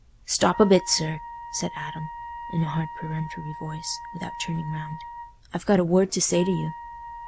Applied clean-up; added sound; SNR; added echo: none; Wind instrument, woodwind instrument; 13 dB; none.